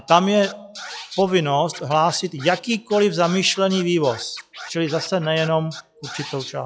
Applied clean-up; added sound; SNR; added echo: classical method log-MMSE.